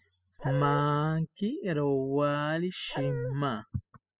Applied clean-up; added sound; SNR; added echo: classical method spectral subtraction.